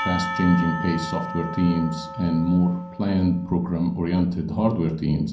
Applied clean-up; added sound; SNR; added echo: none; Percussion; 11 dB; reverberation time 0.6 s.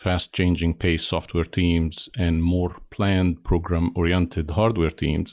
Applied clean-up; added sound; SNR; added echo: none; none; none; none.